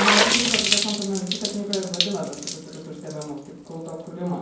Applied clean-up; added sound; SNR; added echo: none; Water / Splash, splatter; -4 dB; reverberation time 0.9 s.